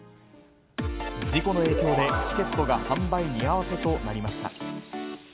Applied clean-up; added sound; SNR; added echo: none; none; none; none.